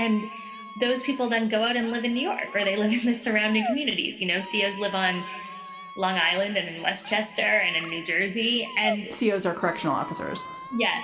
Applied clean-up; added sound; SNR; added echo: none; Squeak; 14 dB; reverberation time 2.2 s.